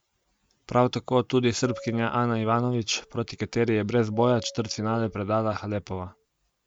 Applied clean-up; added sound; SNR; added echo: none; Doorbell; 18 dB; none.